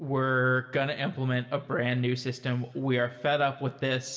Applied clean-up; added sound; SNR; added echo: none; none; none; reverberation time 1.3 s.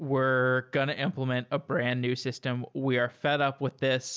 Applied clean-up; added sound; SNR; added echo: none; none; none; none.